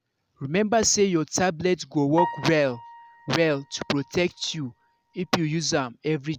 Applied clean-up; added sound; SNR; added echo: none; Piano; 12 dB; none.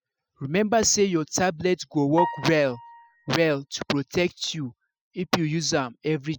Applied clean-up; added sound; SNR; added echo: classical method spectral subtraction.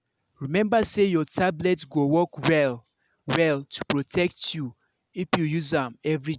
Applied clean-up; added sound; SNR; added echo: none; none; none; none.